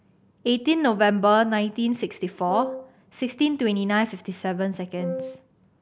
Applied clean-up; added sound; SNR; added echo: none; Wind instrument, woodwind instrument; 9 dB; none.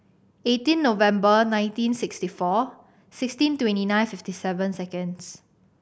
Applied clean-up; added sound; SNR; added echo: none; none; none; none.